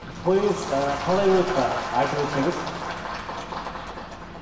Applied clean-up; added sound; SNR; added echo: none; Boat, Water vehicle; 15 dB; reverberation time 1.1 s.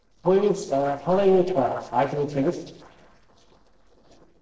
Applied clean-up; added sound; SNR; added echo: neural separator model SepFormer DNS4.